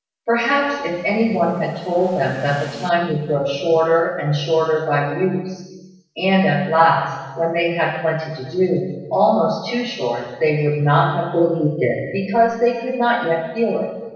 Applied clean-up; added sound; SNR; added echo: neural separator model SepFormer DNS4.